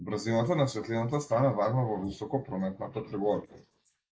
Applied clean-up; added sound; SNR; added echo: neural mask model Resemble Enhance denoiser.